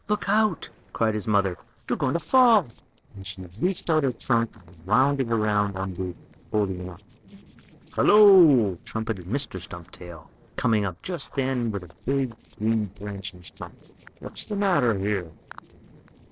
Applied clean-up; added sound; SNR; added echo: neural separator model SepFormer DNS4.